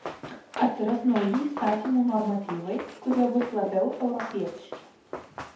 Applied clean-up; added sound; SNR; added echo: none; Run; 12 dB; reverberation time 0.5 s.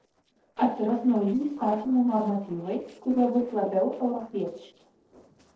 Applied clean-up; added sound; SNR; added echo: neural separator model SepFormer DNS4.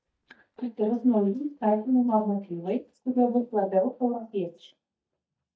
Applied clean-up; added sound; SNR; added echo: neural mask model DeepFilterNet 3.